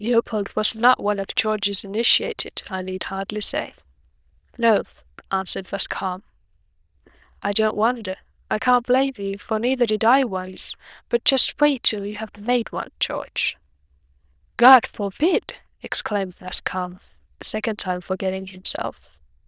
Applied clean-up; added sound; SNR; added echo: neural diffusion model UNIVERSE++.